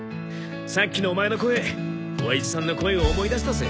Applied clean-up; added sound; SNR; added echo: none; none; none; none.